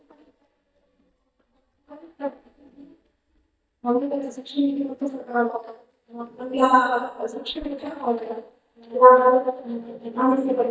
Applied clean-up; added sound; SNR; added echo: neural mask model DeepFilterNet 3.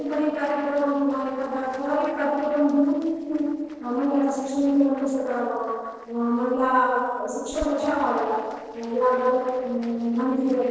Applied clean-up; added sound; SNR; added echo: neural separator model SepFormer DNS4.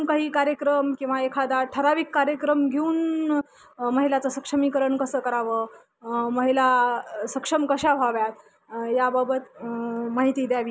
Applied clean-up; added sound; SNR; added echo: none; none; none; none.